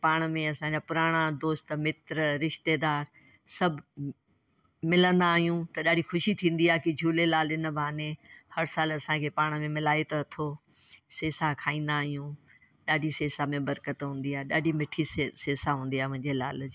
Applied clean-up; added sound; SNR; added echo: none; none; none; none.